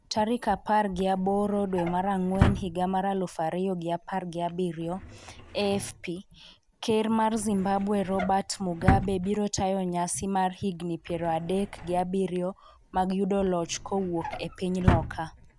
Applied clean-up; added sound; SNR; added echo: none; Drawer open or close; 7 dB; none.